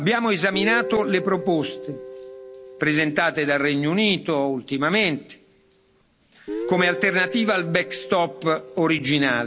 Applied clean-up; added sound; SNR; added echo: none; Guitar; 12 dB; none.